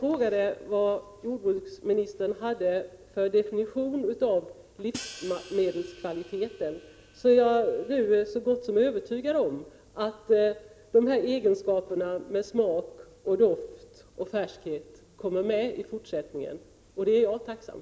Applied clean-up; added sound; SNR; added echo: none; Hi-hat; 19 dB; none.